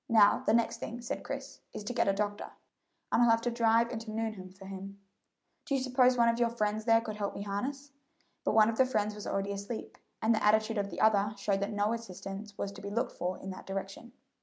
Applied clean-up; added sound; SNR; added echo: none; none; none; none.